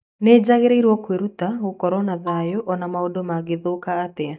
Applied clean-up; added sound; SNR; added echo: neural mask model DeepFilterNet 3.